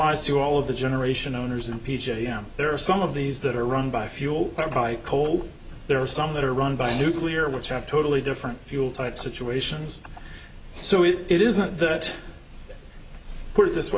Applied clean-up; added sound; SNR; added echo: none; none; none; none.